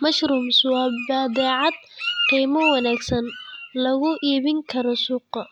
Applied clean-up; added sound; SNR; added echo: none; Bird; 9 dB; none.